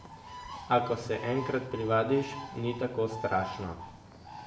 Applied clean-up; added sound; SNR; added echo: none; Bird; 12 dB; reverberation time 0.7 s.